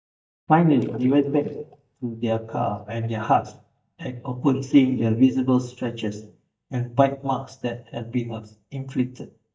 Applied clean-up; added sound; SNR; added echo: neural mask model DeepFilterNet 3.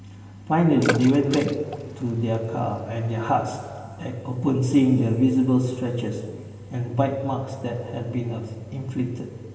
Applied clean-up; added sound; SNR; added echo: none; Water / Splash, splatter; 10 dB; reverberation time 2.9 s.